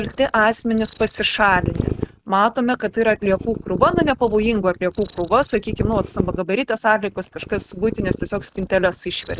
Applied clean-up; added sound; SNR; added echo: neural mask model RNNoise.